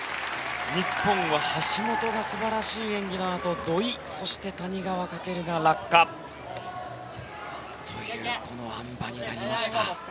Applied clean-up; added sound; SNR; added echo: none; none; none; none.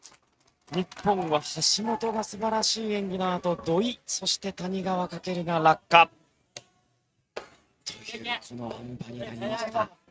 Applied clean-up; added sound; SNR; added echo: neural mask model RNNoise.